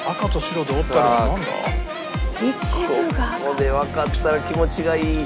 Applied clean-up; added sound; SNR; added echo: none; none; none; none.